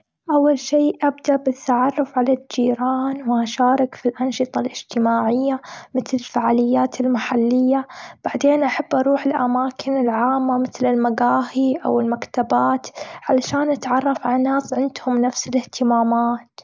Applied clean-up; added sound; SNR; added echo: none; none; none; none.